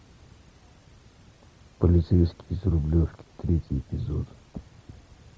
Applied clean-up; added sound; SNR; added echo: none; none; none; none.